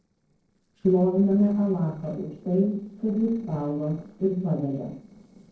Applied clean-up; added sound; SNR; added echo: neural separator model SepFormer DNS4.